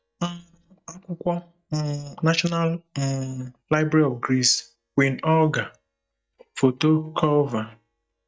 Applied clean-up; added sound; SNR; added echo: neural mask model DeepFilterNet 3.